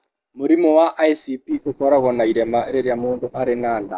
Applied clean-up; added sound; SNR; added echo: neural separator model SepFormer DNS4.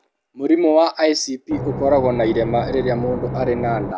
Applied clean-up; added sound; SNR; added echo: none; Engine / Boat, Water vehicle; 7 dB; none.